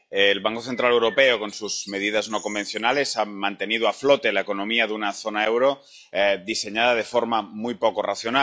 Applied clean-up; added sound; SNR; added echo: classical method log-MMSE.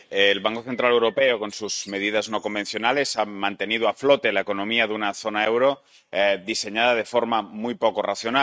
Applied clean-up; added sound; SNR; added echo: neural mask model RNNoise.